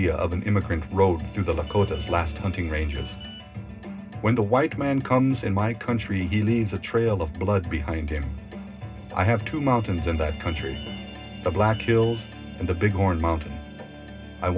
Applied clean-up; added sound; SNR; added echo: none; Telephone; 19 dB; reverberation time 0.2 s.